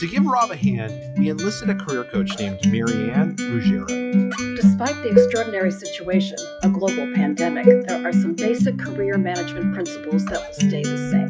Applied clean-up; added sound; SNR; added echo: classical method log-MMSE.